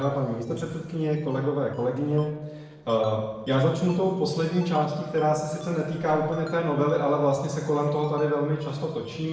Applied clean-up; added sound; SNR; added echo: neural separator model SepFormer DNS4.